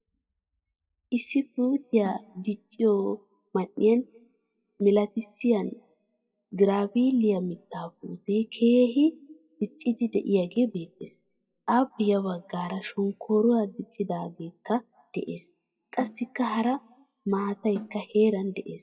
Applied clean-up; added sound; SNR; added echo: classical method WPE with log-MMSE.